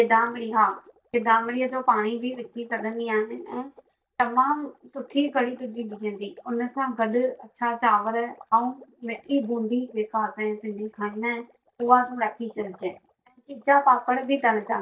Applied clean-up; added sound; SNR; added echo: neural mask model DeepFilterNet 3.